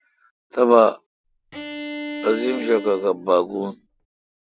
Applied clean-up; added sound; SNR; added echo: none; Bowed string instrument; 11 dB; none.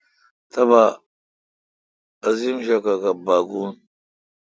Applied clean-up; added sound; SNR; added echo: none; none; none; none.